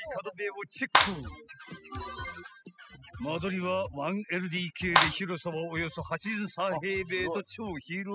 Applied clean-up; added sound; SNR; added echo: classical method spectral subtraction.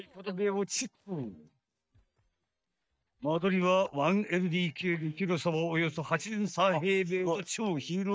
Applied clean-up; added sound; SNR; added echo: neural mask model DeepFilterNet 3.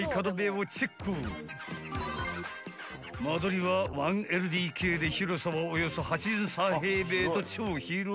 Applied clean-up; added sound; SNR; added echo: none; none; none; none.